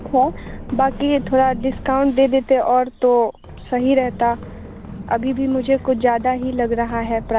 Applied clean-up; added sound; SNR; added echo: none; Run; 14 dB; none.